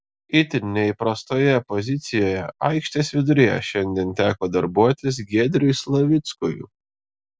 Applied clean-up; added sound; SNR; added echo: none; none; none; none.